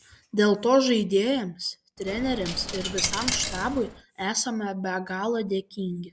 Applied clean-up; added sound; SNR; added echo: none; Coin (dropping); 6 dB; none.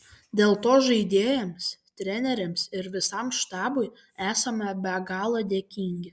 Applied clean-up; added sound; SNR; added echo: none; none; none; none.